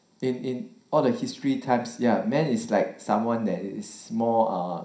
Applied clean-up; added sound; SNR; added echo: none; none; none; reverberation time 0.5 s.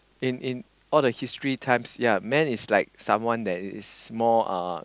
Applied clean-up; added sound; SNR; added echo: none; none; none; none.